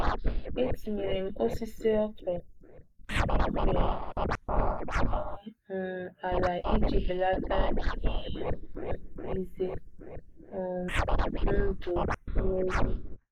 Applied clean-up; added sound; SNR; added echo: neural mask model Resemble Enhance denoiser.